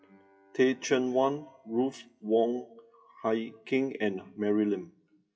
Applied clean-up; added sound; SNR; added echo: classical method WPE with log-MMSE.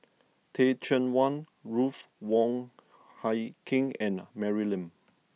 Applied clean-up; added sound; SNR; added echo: none; none; none; none.